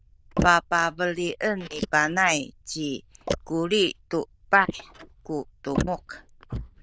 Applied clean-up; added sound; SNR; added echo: neural diffusion model UNIVERSE++.